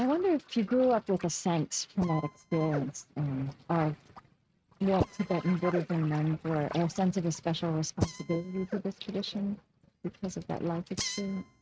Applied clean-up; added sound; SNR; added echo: neural mask model RNNoise.